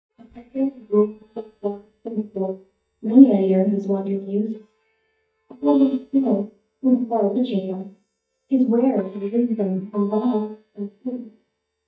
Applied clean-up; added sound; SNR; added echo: neural mask model DeepFilterNet 3.